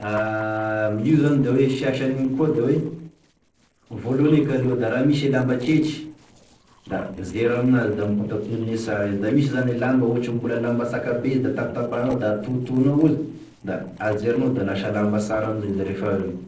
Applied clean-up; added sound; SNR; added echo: neural separator model SepFormer DNS4.